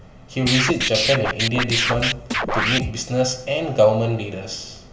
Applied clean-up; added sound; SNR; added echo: none; Scratching (performance technique); 0 dB; reverberation time 1.6 s.